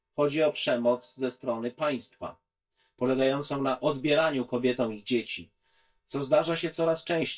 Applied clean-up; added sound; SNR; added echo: neural mask model DeepFilterNet 3.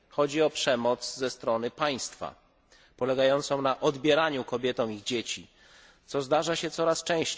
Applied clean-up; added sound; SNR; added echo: none; none; none; none.